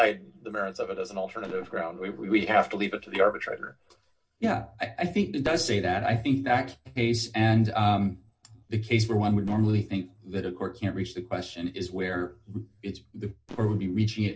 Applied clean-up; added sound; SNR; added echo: neural separator model SepFormer DNS4.